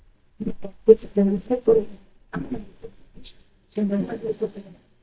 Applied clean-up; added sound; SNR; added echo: neural mask model DeepFilterNet 3.